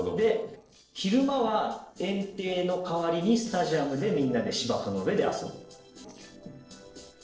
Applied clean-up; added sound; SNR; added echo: neural separator model SepFormer DNS4.